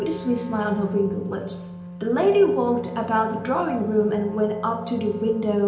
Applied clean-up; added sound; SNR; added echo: none; Wind instrument, woodwind instrument; 13 dB; reverberation time 0.8 s.